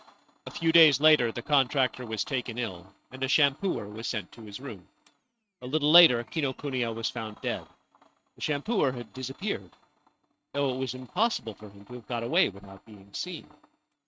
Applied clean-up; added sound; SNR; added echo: neural mask model RNNoise.